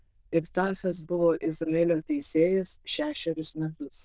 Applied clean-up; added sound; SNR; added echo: neural diffusion model UNIVERSE++.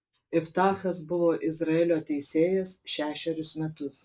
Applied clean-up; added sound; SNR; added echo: neural mask model Resemble Enhance denoiser.